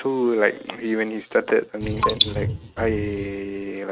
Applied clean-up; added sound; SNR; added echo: neural mask model RNNoise.